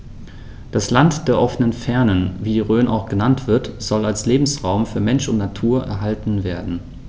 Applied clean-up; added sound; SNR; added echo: none; none; none; none.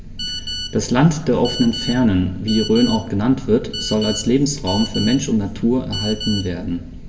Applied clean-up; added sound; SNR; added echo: none; Telephone; 11 dB; reverberation time 1.9 s.